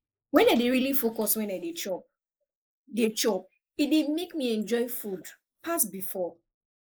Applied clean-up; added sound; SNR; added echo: neural mask model Resemble Enhance denoiser.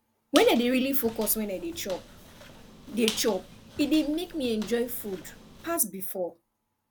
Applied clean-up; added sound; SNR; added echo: none; Squeak; 13 dB; none.